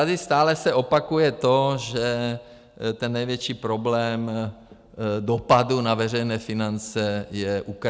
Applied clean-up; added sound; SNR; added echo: none; none; none; none.